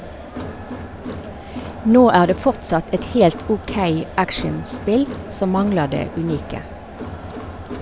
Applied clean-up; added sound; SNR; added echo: none; Crowd; 11 dB; none.